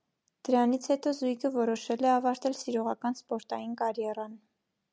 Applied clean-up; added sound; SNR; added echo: none; none; none; none.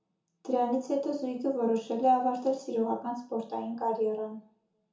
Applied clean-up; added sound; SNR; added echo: none; none; none; reverberation time 0.6 s.